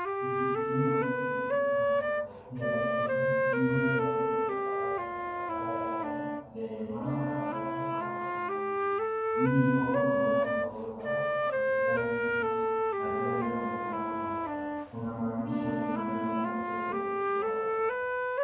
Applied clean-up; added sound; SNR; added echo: none; Wind instrument, woodwind instrument; -5 dB; reverberation time 2.1 s.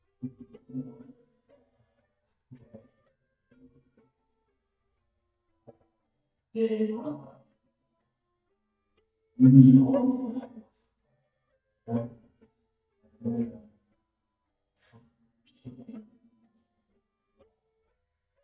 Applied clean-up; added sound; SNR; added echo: neural mask model DeepFilterNet 3.